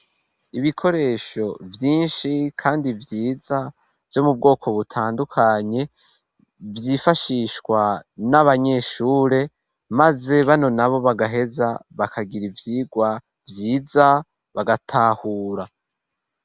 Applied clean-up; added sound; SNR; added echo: none; none; none; none.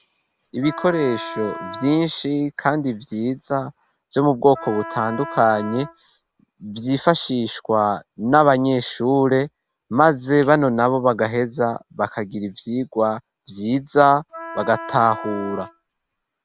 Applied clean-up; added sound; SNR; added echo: none; Wind instrument, woodwind instrument; 13 dB; none.